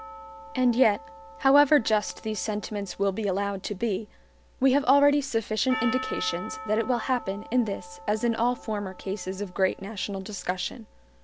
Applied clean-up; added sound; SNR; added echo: none; Percussion; 16 dB; none.